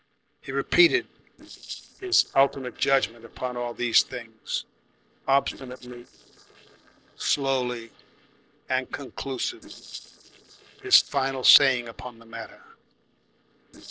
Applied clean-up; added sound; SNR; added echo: neural separator model SepFormer DNS4.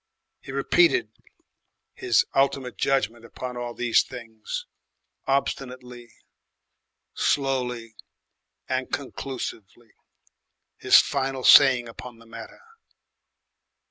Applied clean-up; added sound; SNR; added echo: none; none; none; none.